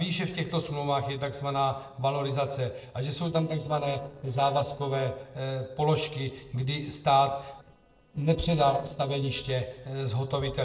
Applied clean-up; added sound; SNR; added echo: neural separator model SepFormer DNS4.